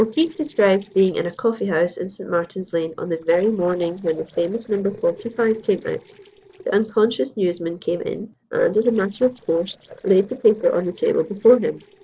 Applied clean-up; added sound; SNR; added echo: neural separator model SepFormer DNS4.